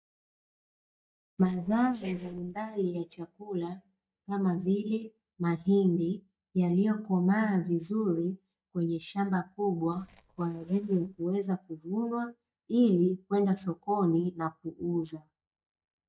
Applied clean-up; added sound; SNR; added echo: neural mask model DeepFilterNet 3.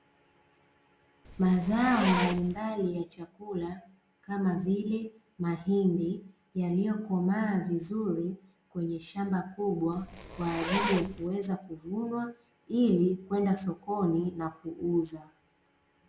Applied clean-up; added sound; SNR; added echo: none; Zipper (clothing); 5 dB; none.